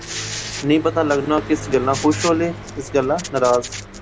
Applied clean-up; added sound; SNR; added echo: none; Car passing by; 13 dB; none.